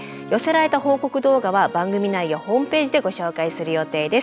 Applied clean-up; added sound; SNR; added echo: none; none; none; none.